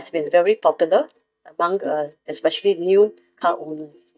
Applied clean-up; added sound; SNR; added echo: neural mask model DeepFilterNet 3.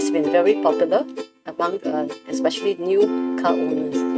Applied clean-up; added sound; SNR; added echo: neural mask model RNNoise.